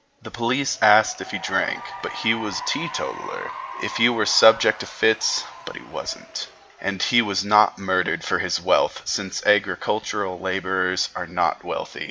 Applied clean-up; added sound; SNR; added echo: none; Applause / Cheering; 16 dB; none.